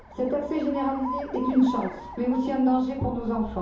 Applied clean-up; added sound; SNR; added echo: none; Alarm; 12 dB; reverberation time 2.8 s.